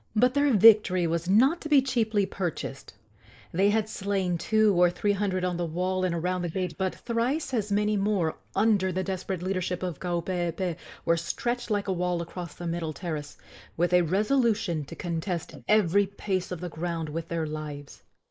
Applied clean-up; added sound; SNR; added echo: neural mask model Resemble Enhance denoiser.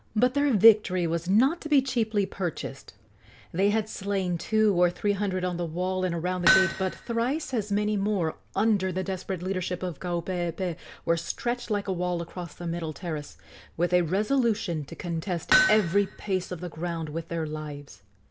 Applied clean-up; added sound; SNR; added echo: none; Hammer; 2 dB; none.